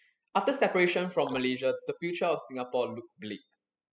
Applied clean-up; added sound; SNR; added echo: classical method spectral subtraction.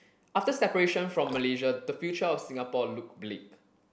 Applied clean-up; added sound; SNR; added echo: none; Drip; 19 dB; none.